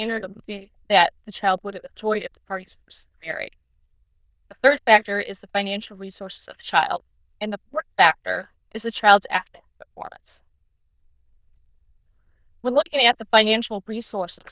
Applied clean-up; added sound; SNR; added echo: neural diffusion model UNIVERSE++.